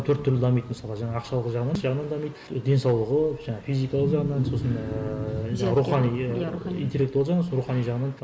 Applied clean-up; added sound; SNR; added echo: none; Wild animals; 10 dB; none.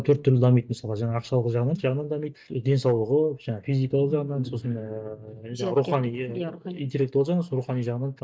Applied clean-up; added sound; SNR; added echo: neural mask model DeepFilterNet 3.